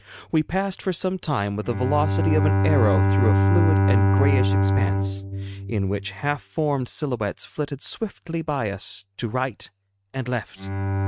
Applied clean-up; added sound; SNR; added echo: neural mask model RNNoise.